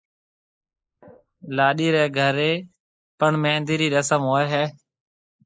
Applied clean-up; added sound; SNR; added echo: neural mask model Resemble Enhance denoiser.